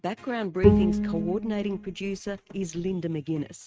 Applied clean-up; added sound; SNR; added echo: neural mask model RNNoise.